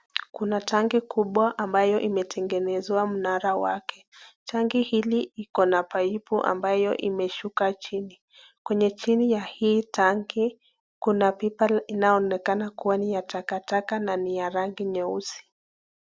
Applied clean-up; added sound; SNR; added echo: none; none; none; none.